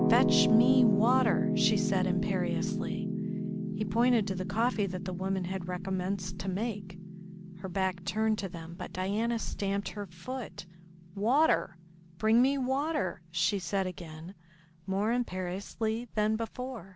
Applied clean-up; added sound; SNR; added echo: none; Piano; 3 dB; none.